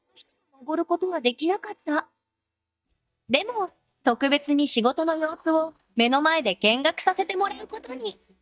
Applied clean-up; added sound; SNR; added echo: neural mask model DeepFilterNet 3.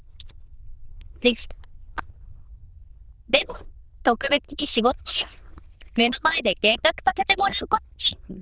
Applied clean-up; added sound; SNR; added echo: neural diffusion model UNIVERSE++.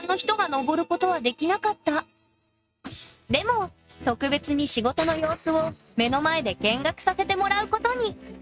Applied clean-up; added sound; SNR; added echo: neural mask model RNNoise.